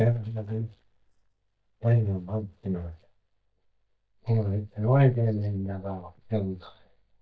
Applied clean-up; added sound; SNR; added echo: neural mask model DeepFilterNet 3.